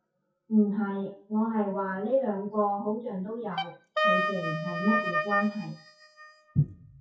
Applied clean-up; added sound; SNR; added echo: classical method WPE with log-MMSE.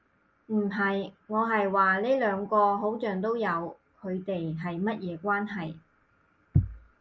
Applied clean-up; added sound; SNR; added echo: none; none; none; none.